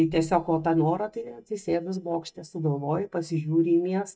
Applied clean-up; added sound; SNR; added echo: neural mask model DeepFilterNet 3.